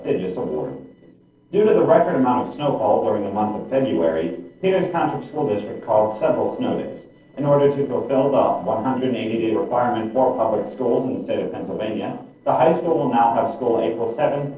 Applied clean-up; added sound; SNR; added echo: neural separator model SepFormer DNS4.